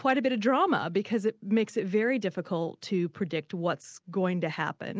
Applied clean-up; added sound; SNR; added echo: none; none; none; none.